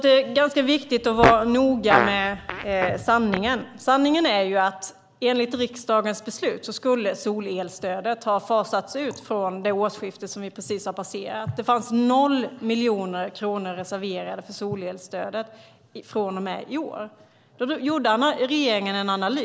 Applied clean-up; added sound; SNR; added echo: none; Fart; 4 dB; none.